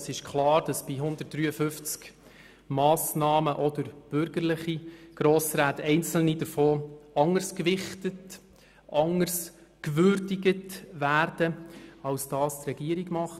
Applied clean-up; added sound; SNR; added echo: none; none; none; none.